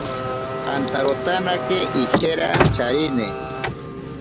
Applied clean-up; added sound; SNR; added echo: none; Car; 0 dB; none.